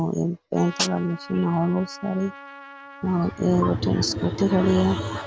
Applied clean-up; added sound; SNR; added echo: none; Trumpet; 19 dB; none.